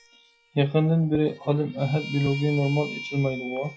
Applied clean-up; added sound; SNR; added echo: classical method log-MMSE.